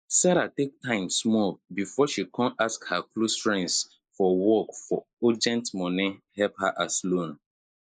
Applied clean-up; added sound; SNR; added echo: neural mask model Resemble Enhance denoiser.